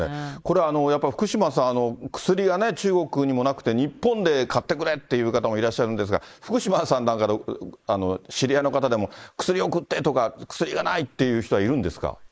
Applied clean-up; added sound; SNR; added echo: neural mask model Resemble Enhance denoiser.